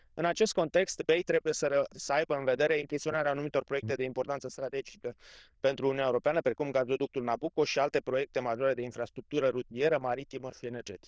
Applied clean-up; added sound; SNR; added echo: neural diffusion model UNIVERSE++.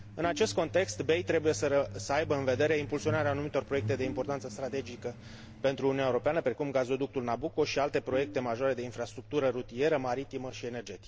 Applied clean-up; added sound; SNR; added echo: none; Truck + Bowed string instrument; 13 dB; none.